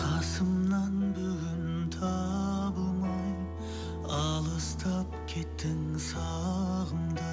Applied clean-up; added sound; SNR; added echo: none; none; none; none.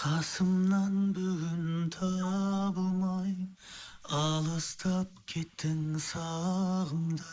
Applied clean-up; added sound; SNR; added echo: neural mask model Resemble Enhance denoiser.